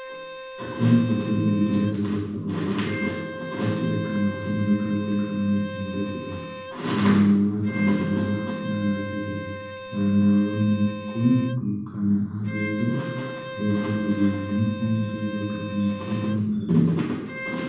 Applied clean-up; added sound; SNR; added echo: none; Bowed string instrument; 12 dB; reverberation time 1.1 s.